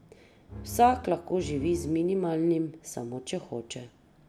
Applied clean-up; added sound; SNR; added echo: none; Bowed string instrument; 13 dB; none.